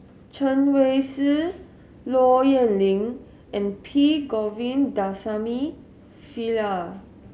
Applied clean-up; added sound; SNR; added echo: none; none; none; none.